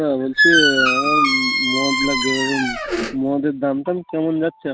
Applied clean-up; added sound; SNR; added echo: none; Squeak; -3 dB; none.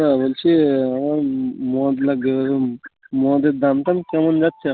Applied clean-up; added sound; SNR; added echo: none; none; none; none.